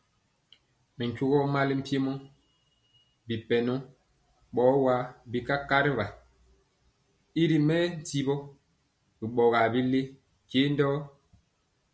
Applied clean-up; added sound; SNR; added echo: none; none; none; none.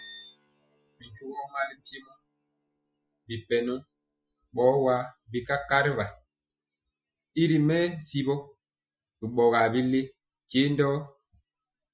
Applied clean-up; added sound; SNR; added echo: classical method Wiener filter.